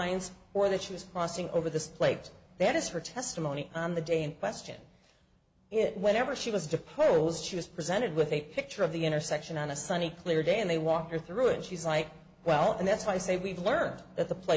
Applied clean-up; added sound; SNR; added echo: none; none; none; none.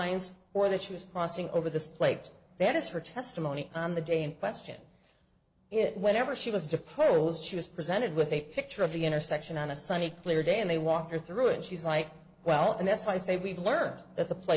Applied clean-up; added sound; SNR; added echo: neural separator model SepFormer DNS4.